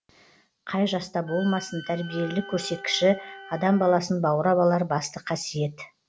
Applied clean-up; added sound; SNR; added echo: none; Wind instrument, woodwind instrument + Wind instrument, woodwind instrument; 17 dB; none.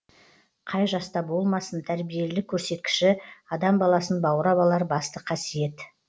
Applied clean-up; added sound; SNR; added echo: none; none; none; none.